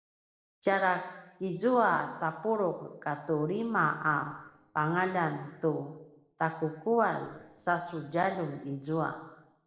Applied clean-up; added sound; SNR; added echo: neural separator model SepFormer DNS4.